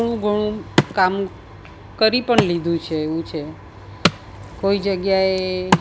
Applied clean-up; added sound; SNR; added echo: none; Wood; 5 dB; none.